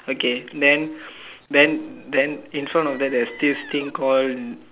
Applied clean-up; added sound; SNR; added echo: none; Squeak; 17 dB; none.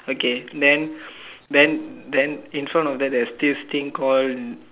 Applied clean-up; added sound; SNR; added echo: none; none; none; none.